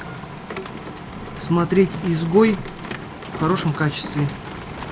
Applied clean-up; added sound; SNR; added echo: none; Rain; 9 dB; none.